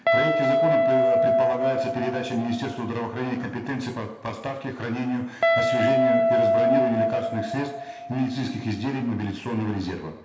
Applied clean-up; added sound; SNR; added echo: none; Guitar; -3 dB; reverberation time 0.7 s.